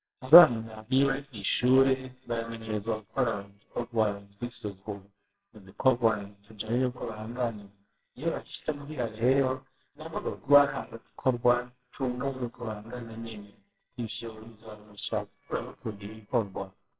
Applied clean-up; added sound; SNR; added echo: neural separator model SepFormer WHAMR!.